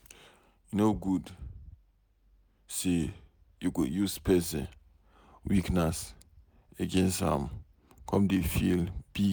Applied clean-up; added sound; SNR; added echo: none; none; none; none.